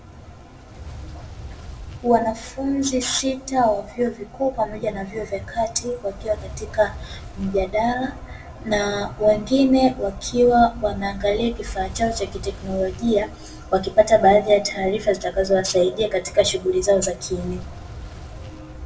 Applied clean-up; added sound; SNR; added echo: none; Fire; 18 dB; reverberation time 0.2 s.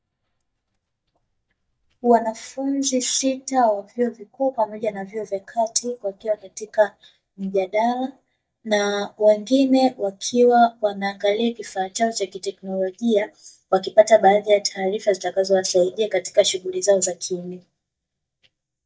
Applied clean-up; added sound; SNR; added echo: neural mask model DeepFilterNet 3.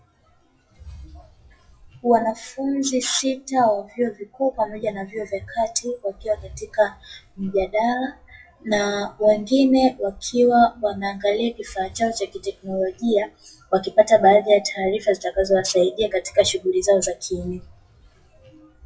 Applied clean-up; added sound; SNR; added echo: classical method WPE with log-MMSE.